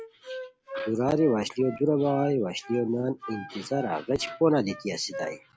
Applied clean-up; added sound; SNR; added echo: none; Wind instrument, woodwind instrument; 14 dB; none.